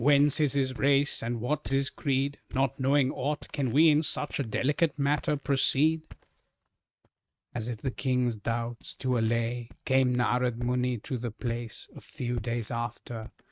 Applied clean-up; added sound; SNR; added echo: neural mask model RNNoise.